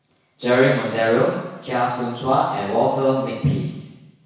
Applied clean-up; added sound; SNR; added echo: none; none; none; reverberation time 1.1 s.